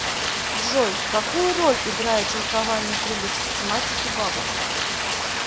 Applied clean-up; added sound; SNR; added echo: none; Rain; -1 dB; none.